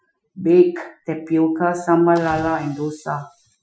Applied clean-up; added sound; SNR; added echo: classical method Wiener filter.